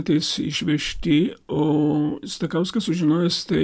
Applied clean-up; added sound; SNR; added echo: none; none; none; none.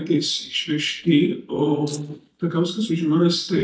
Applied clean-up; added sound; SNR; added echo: neural mask model DeepFilterNet 3.